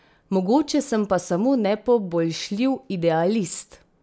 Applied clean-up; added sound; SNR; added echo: none; none; none; none.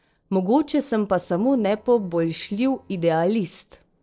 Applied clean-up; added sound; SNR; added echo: neural separator model SepFormer DNS4.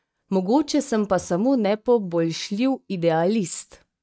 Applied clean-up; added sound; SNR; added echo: neural mask model DeepFilterNet 3.